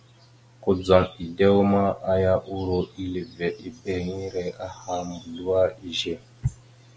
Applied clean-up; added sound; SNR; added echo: none; none; none; none.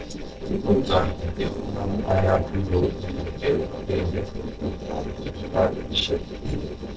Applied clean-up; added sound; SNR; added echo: neural separator model SepFormer DNS4.